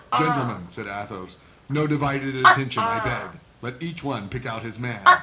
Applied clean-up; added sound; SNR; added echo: none; Animal; -4 dB; reverberation time 0.4 s.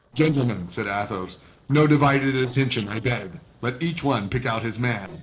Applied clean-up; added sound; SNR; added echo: neural separator model SepFormer DNS4.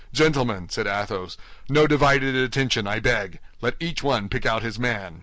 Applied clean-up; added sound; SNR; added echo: none; none; none; none.